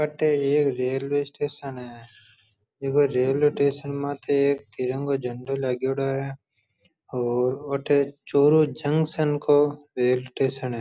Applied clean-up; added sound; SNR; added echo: none; none; none; none.